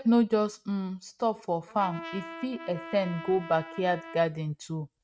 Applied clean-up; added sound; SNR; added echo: neural mask model RNNoise.